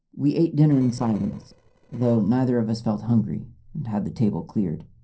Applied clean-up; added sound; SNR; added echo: neural separator model SepFormer DNS4.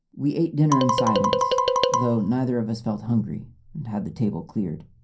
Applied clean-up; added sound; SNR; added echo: none; Marimba, xylophone; -2 dB; reverberation time 0.3 s.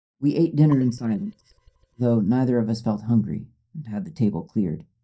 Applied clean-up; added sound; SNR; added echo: neural mask model DeepFilterNet 3.